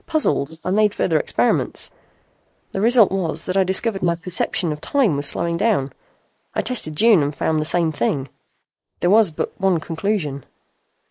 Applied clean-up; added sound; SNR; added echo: neural mask model Resemble Enhance denoiser.